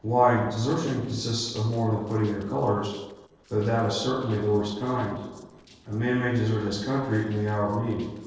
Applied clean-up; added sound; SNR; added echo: neural separator model SepFormer DNS4.